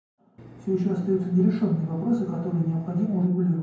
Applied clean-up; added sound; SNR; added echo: none; Engine; 20 dB; reverberation time 0.9 s.